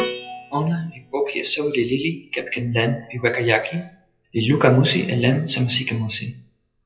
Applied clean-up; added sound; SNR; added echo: classical method WPE with log-MMSE.